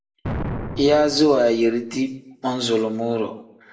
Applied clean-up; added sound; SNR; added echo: none; Explosion; 10 dB; reverberation time 0.6 s.